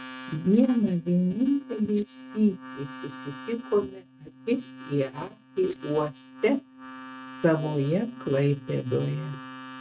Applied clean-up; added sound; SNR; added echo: neural mask model RNNoise.